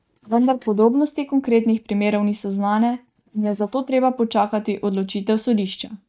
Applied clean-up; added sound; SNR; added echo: neural mask model DeepFilterNet 3.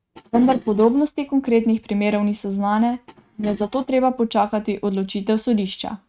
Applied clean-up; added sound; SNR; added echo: neural mask model RNNoise.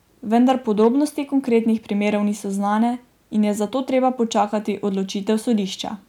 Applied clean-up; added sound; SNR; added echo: none; none; none; none.